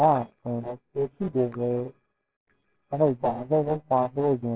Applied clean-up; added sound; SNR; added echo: neural separator model SepFormer WHAMR!.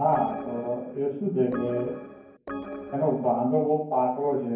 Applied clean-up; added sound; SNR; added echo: none; Organ; 11 dB; reverberation time 0.9 s.